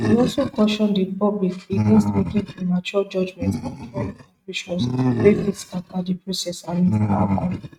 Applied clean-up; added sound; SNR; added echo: neural mask model RNNoise.